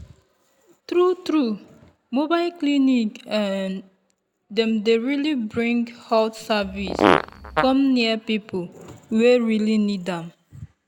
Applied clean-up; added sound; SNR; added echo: none; Fart; -1 dB; none.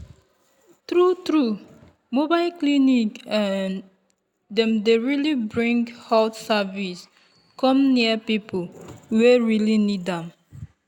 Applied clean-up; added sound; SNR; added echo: none; none; none; none.